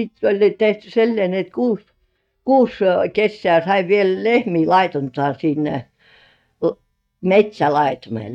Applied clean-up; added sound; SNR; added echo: neural mask model DeepFilterNet 3.